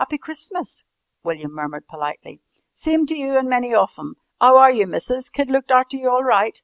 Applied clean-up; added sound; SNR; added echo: none; none; none; none.